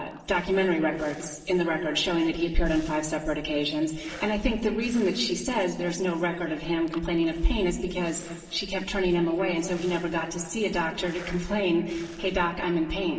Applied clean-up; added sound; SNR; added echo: neural separator model SepFormer DNS4.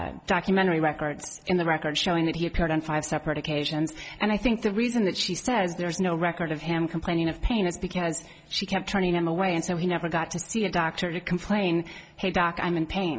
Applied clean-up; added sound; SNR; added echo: none; none; none; none.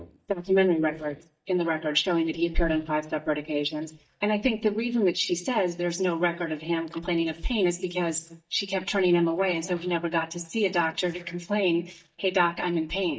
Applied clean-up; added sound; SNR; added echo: neural mask model DeepFilterNet 3.